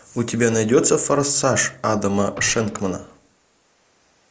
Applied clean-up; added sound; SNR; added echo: neural mask model Resemble Enhance denoiser.